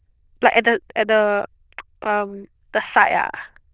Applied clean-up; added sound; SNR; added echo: neural diffusion model UNIVERSE++.